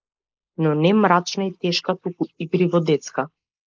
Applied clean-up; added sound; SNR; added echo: neural mask model Resemble Enhance denoiser.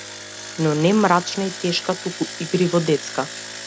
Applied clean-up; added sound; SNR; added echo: none; Engine; 12 dB; none.